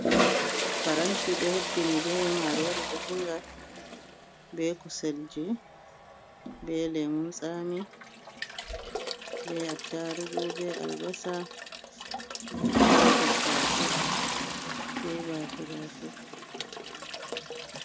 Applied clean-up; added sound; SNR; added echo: none; Toilet flush; -4 dB; none.